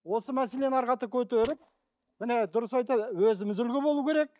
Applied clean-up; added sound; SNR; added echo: neural mask model DeepFilterNet 3.